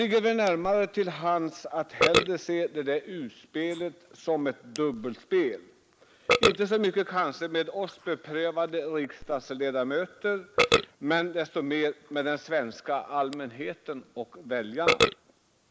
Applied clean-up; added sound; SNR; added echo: neural mask model Resemble Enhance denoiser.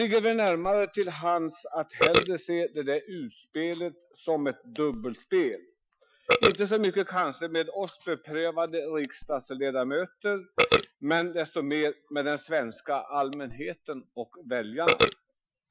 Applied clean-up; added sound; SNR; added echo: classical method Wiener filter.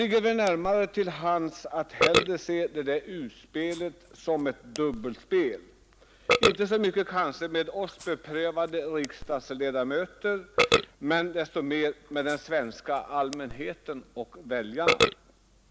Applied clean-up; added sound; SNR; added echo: none; Burping, eructation; 4 dB; none.